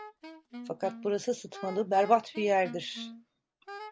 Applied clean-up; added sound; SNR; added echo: none; Wind instrument, woodwind instrument; 15 dB; none.